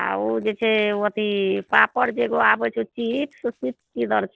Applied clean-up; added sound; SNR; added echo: neural separator model SepFormer DNS4.